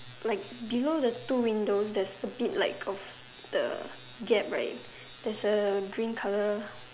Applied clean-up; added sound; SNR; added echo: none; none; none; none.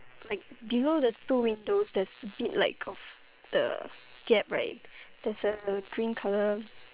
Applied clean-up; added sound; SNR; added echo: neural separator model SepFormer WHAM!.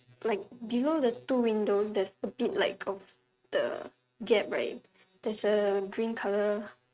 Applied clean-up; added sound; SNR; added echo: neural mask model RNNoise.